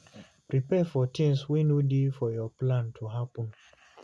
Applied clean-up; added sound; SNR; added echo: none; none; none; none.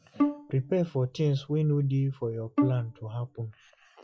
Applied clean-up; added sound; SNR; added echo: classical method log-MMSE.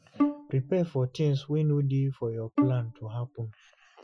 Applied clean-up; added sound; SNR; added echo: classical method Wiener filter.